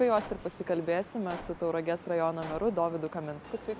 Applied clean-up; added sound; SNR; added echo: none; Explosion; 17 dB; none.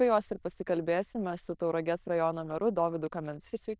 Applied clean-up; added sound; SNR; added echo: neural diffusion model UNIVERSE++.